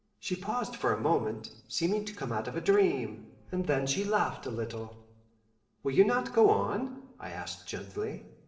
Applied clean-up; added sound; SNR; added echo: neural separator model SepFormer DNS4.